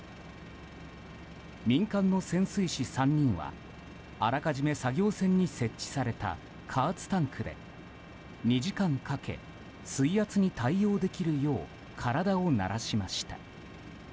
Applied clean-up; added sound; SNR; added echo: none; none; none; none.